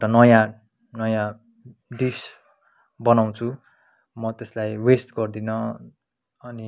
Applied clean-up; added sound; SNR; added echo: none; none; none; none.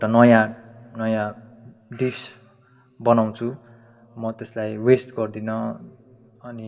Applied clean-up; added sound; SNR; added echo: none; none; none; reverberation time 1.4 s.